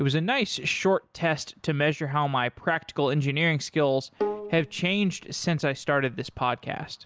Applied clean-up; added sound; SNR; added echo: none; Bowed string instrument; 10 dB; none.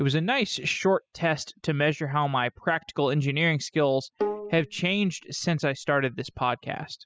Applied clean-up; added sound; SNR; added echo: classical method spectral subtraction.